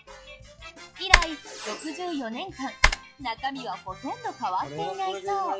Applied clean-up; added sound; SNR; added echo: classical method log-MMSE.